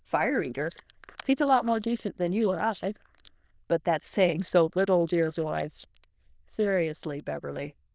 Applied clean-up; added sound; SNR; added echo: neural diffusion model UNIVERSE++.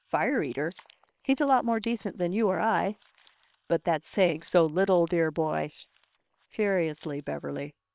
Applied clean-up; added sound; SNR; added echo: neural separator model SepFormer WHAM!.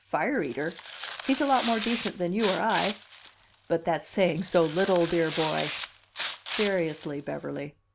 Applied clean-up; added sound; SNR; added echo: none; Tearing; 10 dB; none.